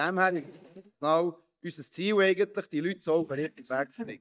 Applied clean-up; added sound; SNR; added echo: neural mask model DeepFilterNet 3.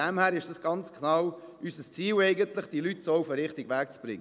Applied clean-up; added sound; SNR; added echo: none; none; none; none.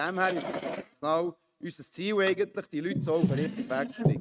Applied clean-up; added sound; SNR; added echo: neural mask model RNNoise.